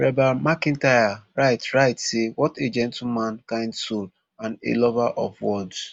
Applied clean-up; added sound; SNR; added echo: none; none; none; none.